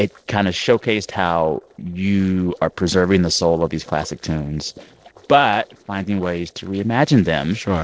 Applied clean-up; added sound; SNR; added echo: neural separator model SepFormer DNS4.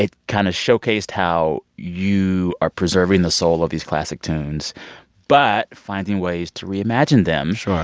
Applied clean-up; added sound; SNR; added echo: none; none; none; none.